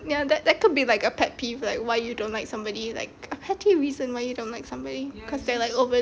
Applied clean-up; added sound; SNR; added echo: none; none; none; none.